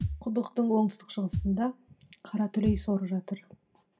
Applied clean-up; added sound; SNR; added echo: none; Thump, thud; 8 dB; reverberation time 0.2 s.